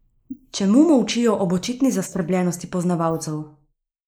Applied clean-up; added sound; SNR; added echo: neural mask model Resemble Enhance denoiser.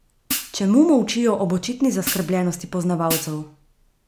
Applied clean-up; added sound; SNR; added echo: none; Hi-hat; 7 dB; none.